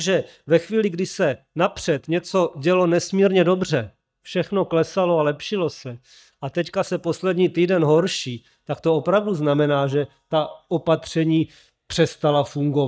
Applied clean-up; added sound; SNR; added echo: neural mask model DeepFilterNet 3.